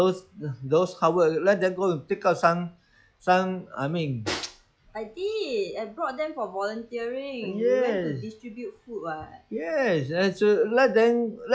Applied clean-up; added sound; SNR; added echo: classical method log-MMSE.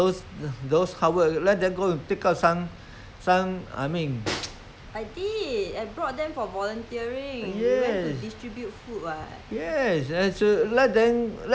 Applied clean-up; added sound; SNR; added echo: none; Snare drum; 14 dB; none.